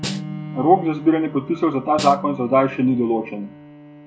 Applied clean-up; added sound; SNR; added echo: none; Bowed string instrument + Snare drum; 12 dB; none.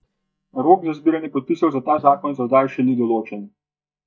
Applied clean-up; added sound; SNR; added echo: neural mask model DeepFilterNet 3.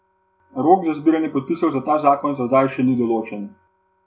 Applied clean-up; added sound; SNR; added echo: none; none; none; none.